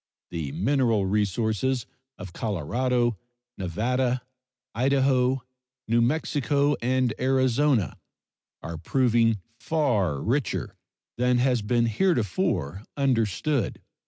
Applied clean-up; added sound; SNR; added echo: none; none; none; none.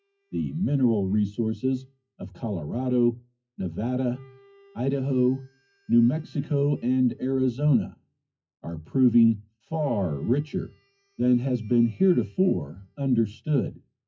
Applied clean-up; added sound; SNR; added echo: classical method WPE with log-MMSE.